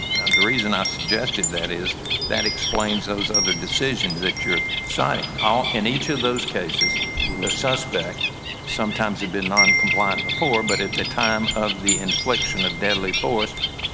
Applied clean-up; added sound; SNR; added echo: none; Wind chime + Bird; -1 dB; none.